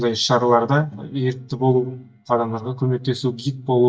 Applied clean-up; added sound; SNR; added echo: neural mask model DeepFilterNet 3.